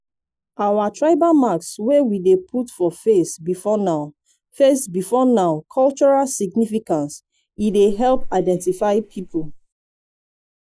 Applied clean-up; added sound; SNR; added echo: neural mask model Resemble Enhance denoiser.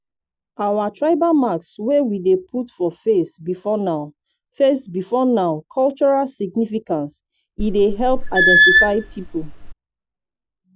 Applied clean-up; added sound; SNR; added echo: none; Squeak / Screech; -3 dB; none.